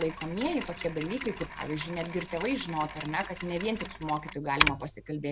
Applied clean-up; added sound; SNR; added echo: none; Mechanisms; 4 dB; none.